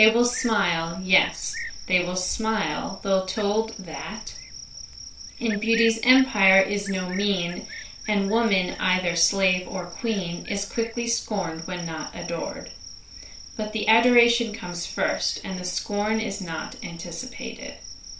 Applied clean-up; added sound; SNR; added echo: none; Cricket; 14 dB; reverberation time 0.3 s.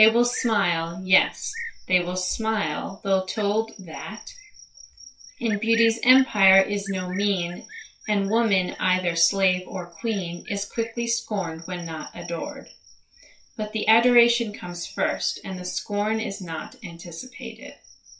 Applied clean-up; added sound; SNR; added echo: classical method WPE with log-MMSE.